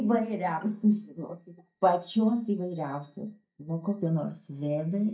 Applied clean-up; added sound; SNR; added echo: neural mask model DeepFilterNet 3.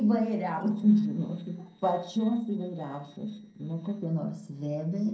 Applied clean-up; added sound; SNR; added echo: neural separator model SepFormer DNS4.